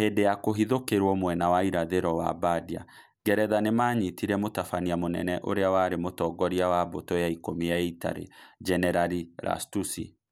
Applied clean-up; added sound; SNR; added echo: none; none; none; none.